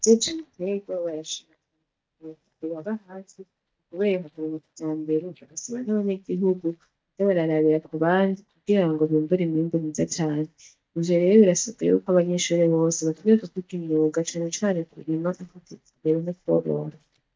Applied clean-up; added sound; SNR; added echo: neural mask model DeepFilterNet 3.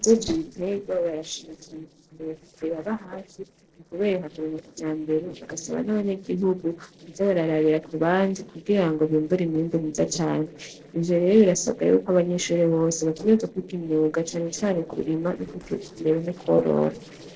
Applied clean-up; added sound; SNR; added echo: neural separator model SepFormer DNS4.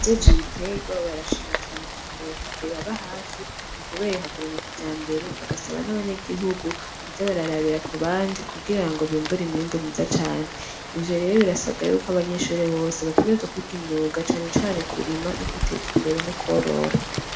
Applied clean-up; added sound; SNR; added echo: none; Rain; 3 dB; reverberation time 0.4 s.